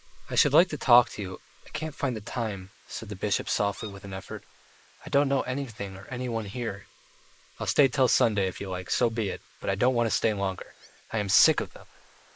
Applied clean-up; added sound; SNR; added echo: neural mask model Resemble Enhance denoiser.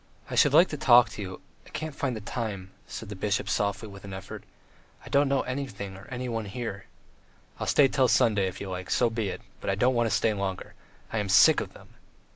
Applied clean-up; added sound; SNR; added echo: none; none; none; none.